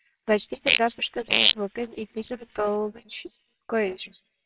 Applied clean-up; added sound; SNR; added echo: neural separator model SepFormer WHAMR!.